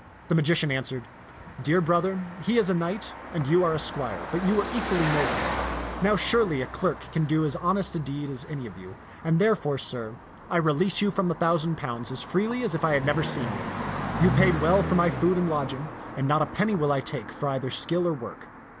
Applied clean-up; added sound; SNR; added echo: none; Car passing by; 8 dB; none.